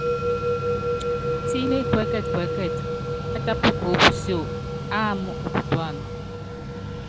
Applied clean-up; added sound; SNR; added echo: none; Mechanical fan + Musical instrument; 0 dB; none.